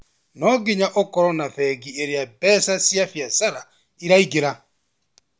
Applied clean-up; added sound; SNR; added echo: none; none; none; none.